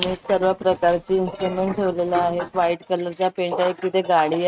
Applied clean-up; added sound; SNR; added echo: neural mask model RNNoise.